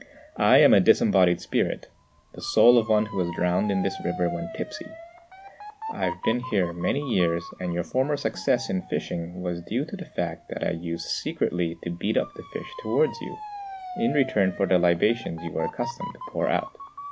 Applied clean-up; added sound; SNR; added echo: none; Motor vehicle (road) / Siren; 15 dB; none.